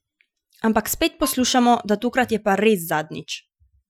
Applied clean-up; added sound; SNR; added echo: classical method Wiener filter.